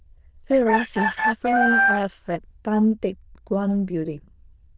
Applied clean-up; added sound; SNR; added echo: neural diffusion model UNIVERSE++.